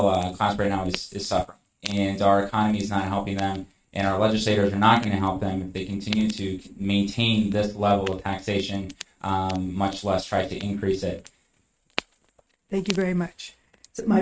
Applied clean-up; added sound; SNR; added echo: neural mask model RNNoise.